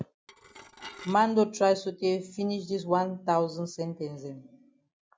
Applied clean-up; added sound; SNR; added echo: none; Dishes, pots, and pans / Glass; 18 dB; none.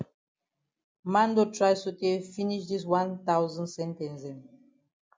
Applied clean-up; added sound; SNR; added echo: none; none; none; none.